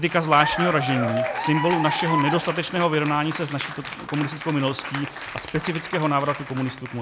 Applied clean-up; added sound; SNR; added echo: none; Applause / Cheering; 6 dB; none.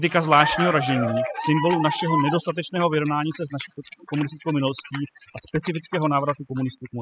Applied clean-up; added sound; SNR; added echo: classical method spectral subtraction.